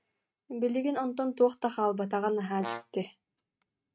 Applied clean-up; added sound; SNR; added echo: neural mask model RNNoise.